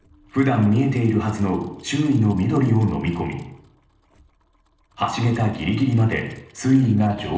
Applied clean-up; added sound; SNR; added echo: neural separator model SepFormer DNS4.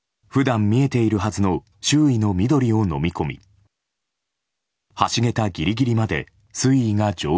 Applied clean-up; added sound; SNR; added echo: none; none; none; none.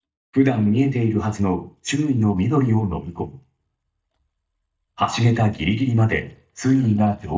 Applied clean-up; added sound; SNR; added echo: neural mask model DeepFilterNet 3.